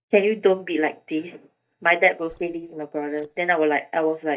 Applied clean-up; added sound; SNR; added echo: neural mask model DeepFilterNet 3.